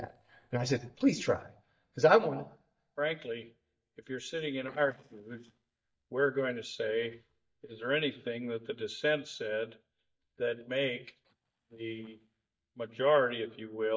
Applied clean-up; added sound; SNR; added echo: neural mask model DeepFilterNet 3.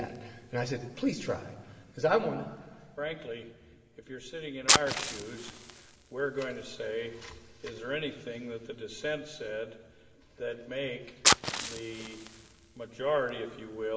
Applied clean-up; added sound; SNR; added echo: none; Fire; 1 dB; reverberation time 2.7 s.